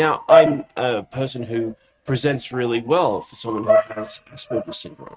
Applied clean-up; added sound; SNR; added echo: neural mask model RNNoise.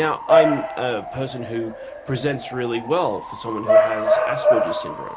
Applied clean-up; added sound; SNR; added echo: none; Bark / Motor vehicle (road) / Siren; -4 dB; none.